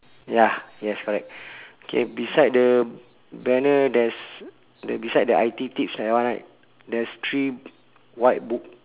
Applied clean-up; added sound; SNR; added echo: none; none; none; none.